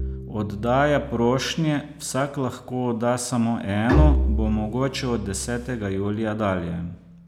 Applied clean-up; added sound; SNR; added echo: none; Bowed string instrument; 4 dB; none.